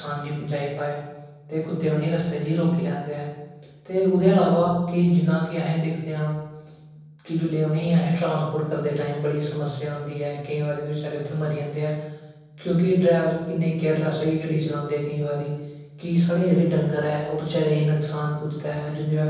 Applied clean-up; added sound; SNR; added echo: none; none; none; reverberation time 1.1 s.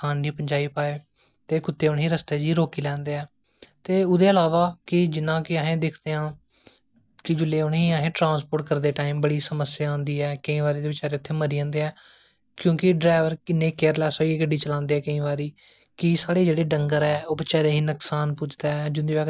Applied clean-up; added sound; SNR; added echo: none; none; none; none.